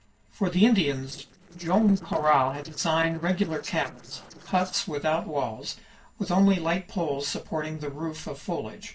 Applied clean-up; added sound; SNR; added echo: neural separator model SepFormer DNS4.